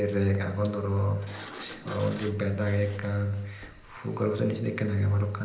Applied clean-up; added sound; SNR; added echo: none; Sliding door; 20 dB; reverberation time 0.9 s.